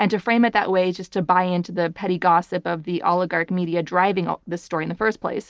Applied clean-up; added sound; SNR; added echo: none; none; none; none.